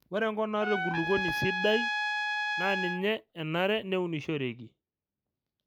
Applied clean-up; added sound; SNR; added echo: none; Trumpet; 1 dB; none.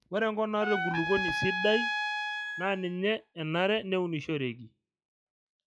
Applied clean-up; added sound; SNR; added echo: classical method log-MMSE.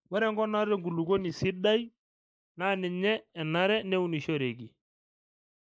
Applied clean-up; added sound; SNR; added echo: neural mask model Resemble Enhance denoiser.